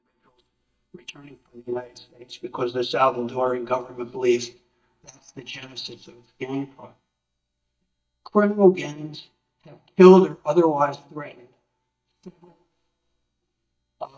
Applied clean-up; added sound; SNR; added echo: neural mask model DeepFilterNet 3.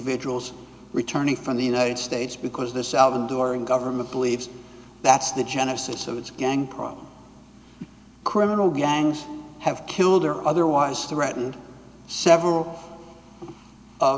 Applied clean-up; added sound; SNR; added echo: none; none; none; none.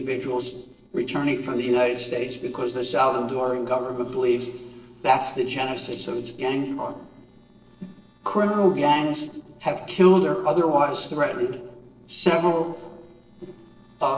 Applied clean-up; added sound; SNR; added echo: neural separator model SepFormer DNS4.